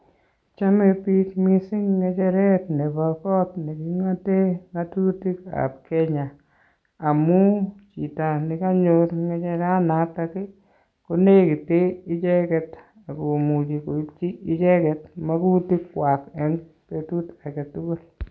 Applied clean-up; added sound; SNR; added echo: none; none; none; none.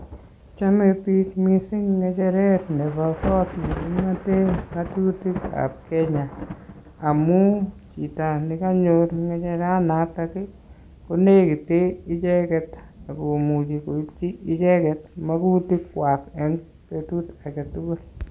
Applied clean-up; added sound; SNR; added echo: none; Thunder / Rain; 15 dB; none.